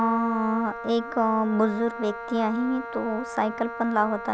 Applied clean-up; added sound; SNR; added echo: none; Wind instrument, woodwind instrument; 10 dB; none.